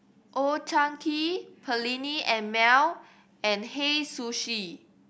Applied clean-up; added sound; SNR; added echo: none; none; none; none.